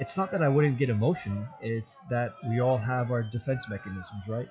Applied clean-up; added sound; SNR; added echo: classical method WPE with log-MMSE.